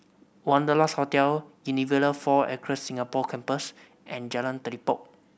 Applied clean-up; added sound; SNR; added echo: none; none; none; none.